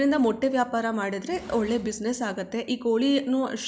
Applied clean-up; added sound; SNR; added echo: none; none; none; none.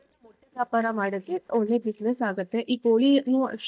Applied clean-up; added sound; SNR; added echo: neural mask model DeepFilterNet 3.